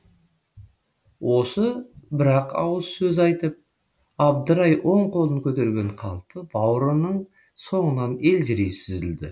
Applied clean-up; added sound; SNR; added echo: none; none; none; none.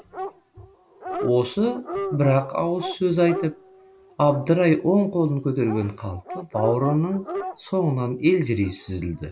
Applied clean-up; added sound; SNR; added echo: none; Dog; 12 dB; none.